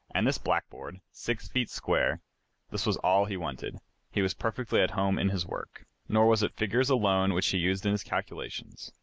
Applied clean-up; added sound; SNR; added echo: none; none; none; none.